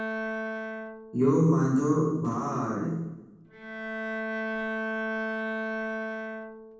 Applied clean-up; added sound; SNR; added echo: none; Bowed string instrument; 5 dB; reverberation time 1.1 s.